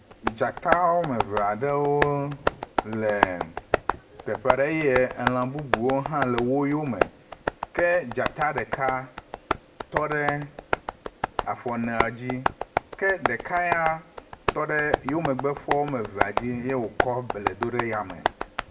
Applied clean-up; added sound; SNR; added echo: none; Tap; 3 dB; reverberation time 0.4 s.